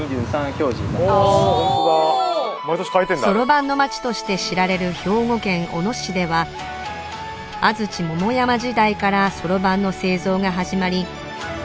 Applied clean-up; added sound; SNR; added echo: none; none; none; none.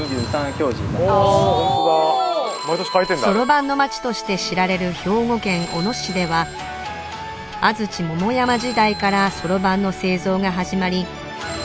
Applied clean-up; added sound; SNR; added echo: none; Telephone; 18 dB; none.